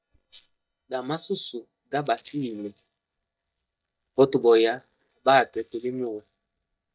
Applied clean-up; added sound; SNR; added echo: neural mask model DeepFilterNet 3.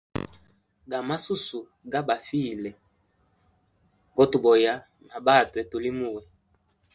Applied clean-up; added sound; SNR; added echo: none; none; none; none.